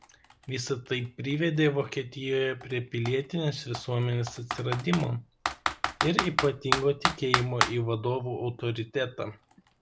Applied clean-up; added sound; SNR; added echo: none; Computer keyboard; 5 dB; none.